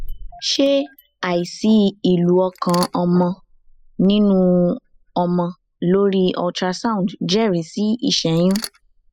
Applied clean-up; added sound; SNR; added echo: classical method spectral subtraction.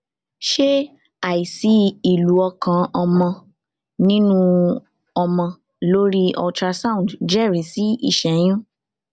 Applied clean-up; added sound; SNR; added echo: none; none; none; none.